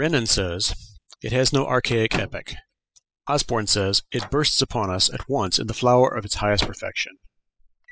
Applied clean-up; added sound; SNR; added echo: classical method spectral subtraction.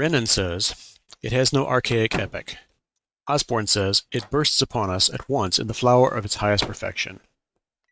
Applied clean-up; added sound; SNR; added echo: neural mask model RNNoise.